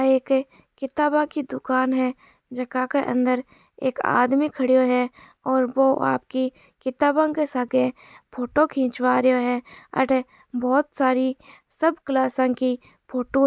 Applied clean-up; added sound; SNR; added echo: none; none; none; none.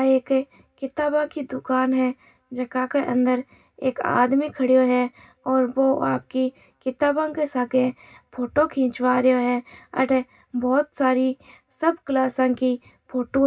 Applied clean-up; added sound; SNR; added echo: none; none; none; reverberation time 0.4 s.